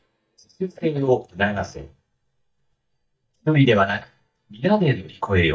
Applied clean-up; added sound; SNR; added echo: neural mask model DeepFilterNet 3.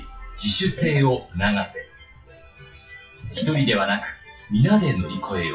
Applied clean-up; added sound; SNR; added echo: classical method WPE with log-MMSE.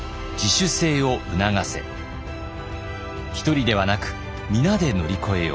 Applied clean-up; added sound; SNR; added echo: none; none; none; none.